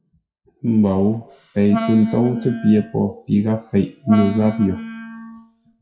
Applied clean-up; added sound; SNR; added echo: classical method WPE with log-MMSE.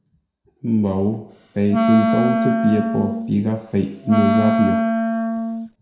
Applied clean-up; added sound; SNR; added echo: none; Wind instrument, woodwind instrument; -1 dB; reverberation time 0.6 s.